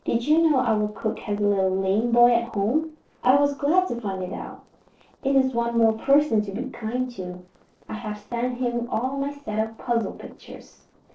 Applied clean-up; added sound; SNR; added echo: neural separator model SepFormer DNS4.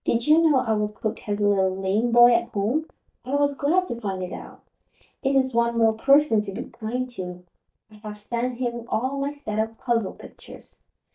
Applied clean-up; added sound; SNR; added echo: neural mask model DeepFilterNet 3.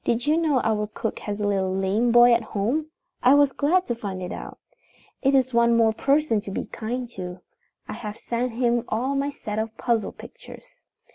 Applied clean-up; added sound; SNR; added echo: none; none; none; none.